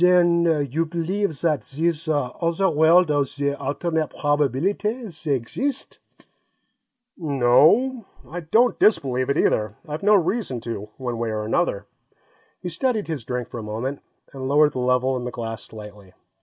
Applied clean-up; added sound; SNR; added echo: none; none; none; none.